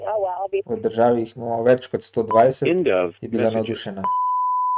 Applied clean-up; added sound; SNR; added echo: neural mask model RNNoise.